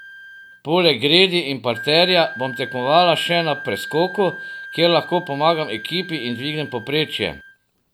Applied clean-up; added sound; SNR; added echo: none; Wind instrument, woodwind instrument; 15 dB; none.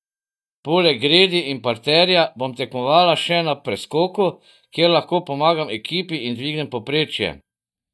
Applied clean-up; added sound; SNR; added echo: neural mask model DeepFilterNet 3.